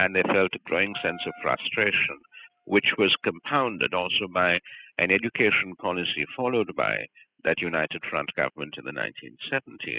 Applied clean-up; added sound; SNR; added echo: classical method spectral subtraction.